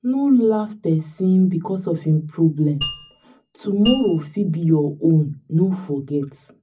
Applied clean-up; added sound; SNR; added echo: none; Mallet percussion; 13 dB; reverberation time 0.4 s.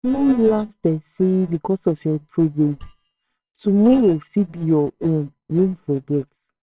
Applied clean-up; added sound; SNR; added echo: neural separator model SepFormer WHAMR!.